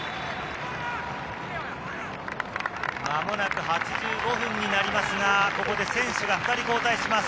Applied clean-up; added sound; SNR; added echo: none; none; none; none.